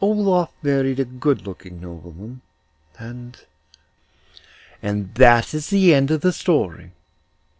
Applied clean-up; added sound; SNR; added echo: none; none; none; none.